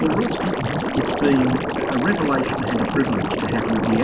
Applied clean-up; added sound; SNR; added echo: none; Liquid; 0 dB; reverberation time 3.0 s.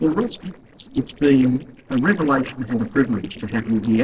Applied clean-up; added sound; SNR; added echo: neural separator model SepFormer DNS4.